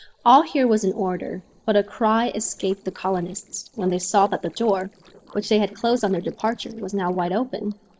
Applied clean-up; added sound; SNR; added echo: neural separator model SepFormer DNS4.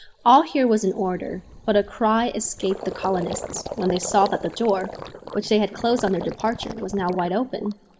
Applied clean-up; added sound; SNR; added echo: none; Gurgling; 14 dB; reverberation time 0.7 s.